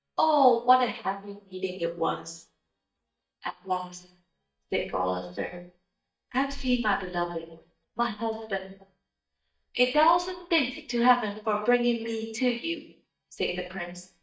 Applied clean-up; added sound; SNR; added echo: neural mask model DeepFilterNet 3.